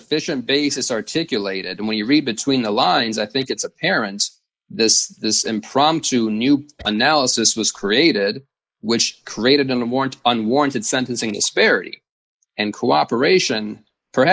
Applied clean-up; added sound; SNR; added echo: neural mask model Resemble Enhance denoiser.